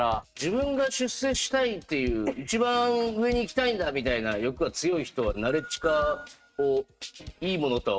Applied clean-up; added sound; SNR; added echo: neural mask model RNNoise.